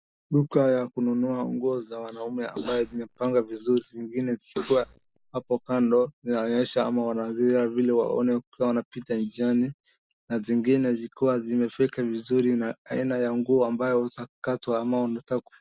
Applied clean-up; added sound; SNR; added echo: neural mask model Resemble Enhance denoiser.